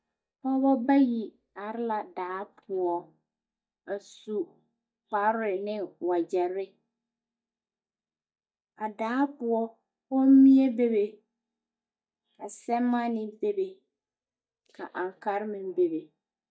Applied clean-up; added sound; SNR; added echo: neural mask model DeepFilterNet 3.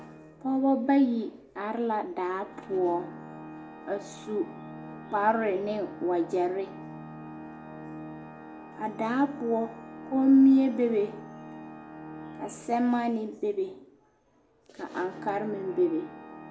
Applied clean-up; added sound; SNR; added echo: none; Organ; 15 dB; none.